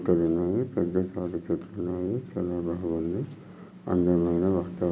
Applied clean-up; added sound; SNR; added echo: none; none; none; none.